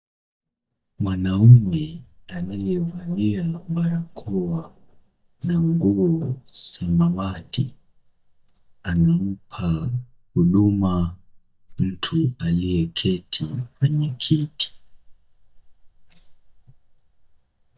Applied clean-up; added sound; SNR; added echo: neural mask model DeepFilterNet 3.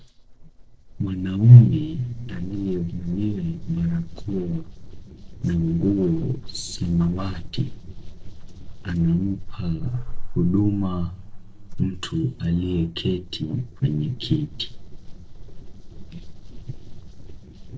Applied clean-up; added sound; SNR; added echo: neural separator model SepFormer DNS4.